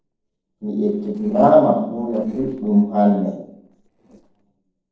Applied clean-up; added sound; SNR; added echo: neural separator model SepFormer DNS4.